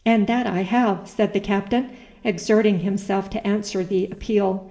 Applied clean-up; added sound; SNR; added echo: none; none; none; reverberation time 2.5 s.